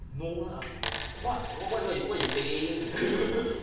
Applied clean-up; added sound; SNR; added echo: none; Coin (dropping); 3 dB; reverberation time 0.9 s.